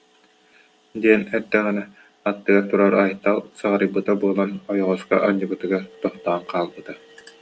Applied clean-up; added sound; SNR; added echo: none; none; none; none.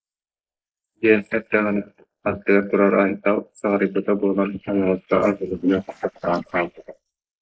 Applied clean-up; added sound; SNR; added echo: neural mask model Resemble Enhance denoiser.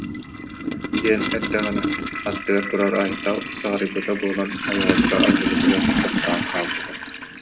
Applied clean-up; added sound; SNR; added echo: none; Toilet flush; -2 dB; none.